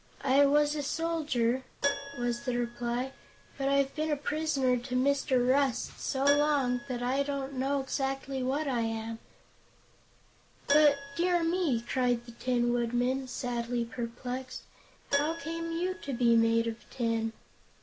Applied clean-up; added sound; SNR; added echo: none; Keyboard (musical); 13 dB; none.